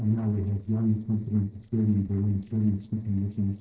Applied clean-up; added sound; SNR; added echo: neural separator model SepFormer DNS4.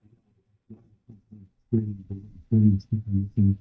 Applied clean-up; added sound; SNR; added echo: neural mask model DeepFilterNet 3.